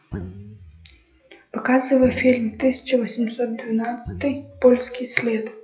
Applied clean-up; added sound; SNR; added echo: classical method WPE with log-MMSE.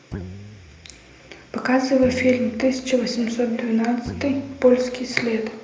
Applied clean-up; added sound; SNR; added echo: none; Guitar; 16 dB; reverberation time 0.7 s.